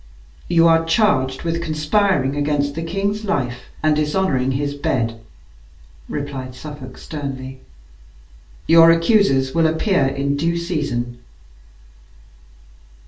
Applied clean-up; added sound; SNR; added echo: none; none; none; reverberation time 0.3 s.